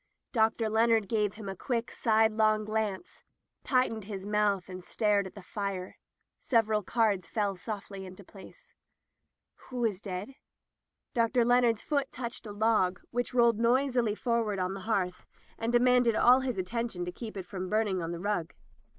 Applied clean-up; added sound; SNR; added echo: none; none; none; none.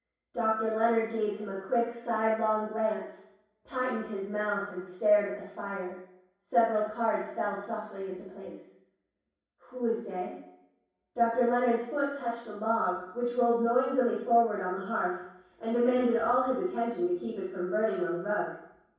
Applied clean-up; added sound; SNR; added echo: none; none; none; reverberation time 0.7 s.